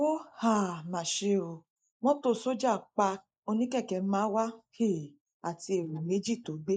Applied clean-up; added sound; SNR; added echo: neural mask model Resemble Enhance denoiser.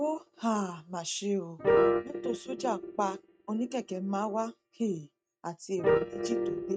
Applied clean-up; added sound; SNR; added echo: neural mask model RNNoise.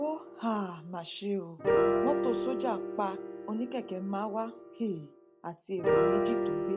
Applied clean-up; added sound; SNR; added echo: none; Piano; -3 dB; none.